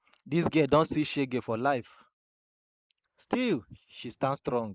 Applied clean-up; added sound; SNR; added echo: neural mask model Resemble Enhance denoiser.